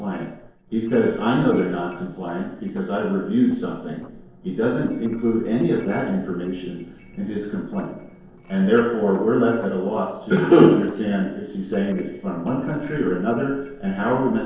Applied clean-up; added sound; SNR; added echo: neural separator model SepFormer DNS4.